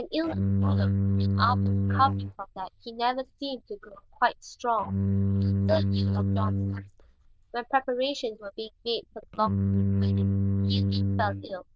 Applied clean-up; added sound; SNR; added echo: neural diffusion model UNIVERSE++.